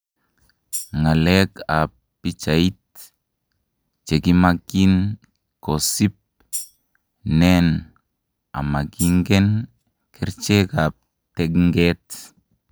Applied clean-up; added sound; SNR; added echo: none; Tambourine; 14 dB; none.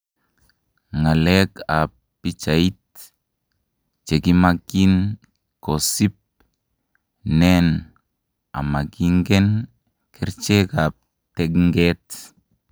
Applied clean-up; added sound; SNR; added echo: none; none; none; none.